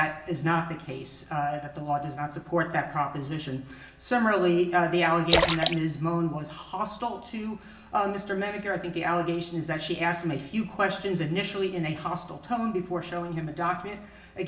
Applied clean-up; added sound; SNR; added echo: none; Splash, splatter; -1 dB; reverberation time 0.7 s.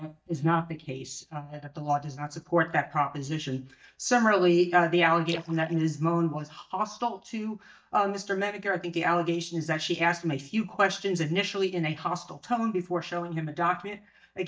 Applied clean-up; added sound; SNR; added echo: neural mask model DeepFilterNet 3.